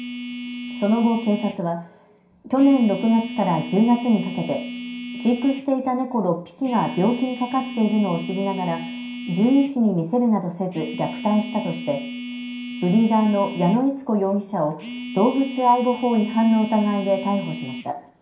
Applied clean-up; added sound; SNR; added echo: none; Telephone; 11 dB; reverberation time 0.5 s.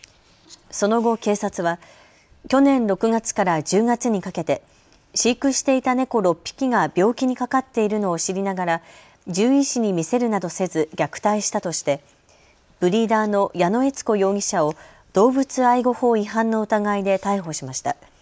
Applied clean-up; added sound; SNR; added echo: none; none; none; none.